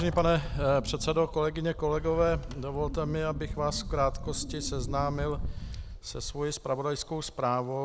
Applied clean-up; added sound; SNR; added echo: none; Wind; 7 dB; none.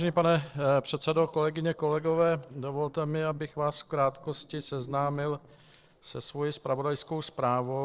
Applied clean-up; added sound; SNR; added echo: neural separator model SepFormer DNS4.